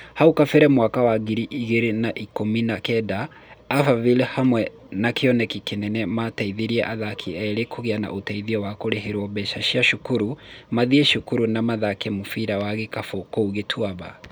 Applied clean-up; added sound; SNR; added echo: none; none; none; none.